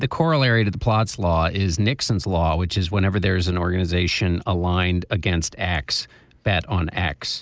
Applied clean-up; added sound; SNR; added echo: none; none; none; none.